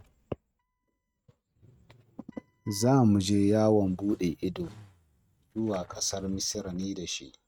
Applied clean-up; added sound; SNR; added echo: neural mask model RNNoise.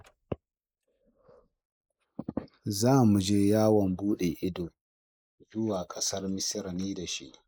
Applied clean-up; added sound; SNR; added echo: neural mask model Resemble Enhance denoiser.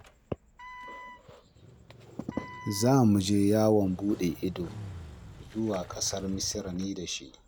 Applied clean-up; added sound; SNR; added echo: none; Motorcycle + Wind instrument, woodwind instrument; 17 dB; none.